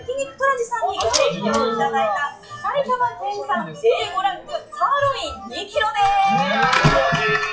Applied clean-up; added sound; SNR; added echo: classical method WPE with log-MMSE.